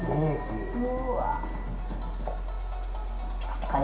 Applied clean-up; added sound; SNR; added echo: none; Mechanisms; 1 dB; reverberation time 0.5 s.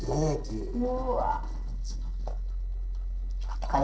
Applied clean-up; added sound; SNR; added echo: neural separator model SepFormer DNS4.